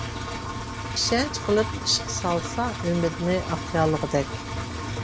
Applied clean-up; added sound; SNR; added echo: none; Engine; 5 dB; none.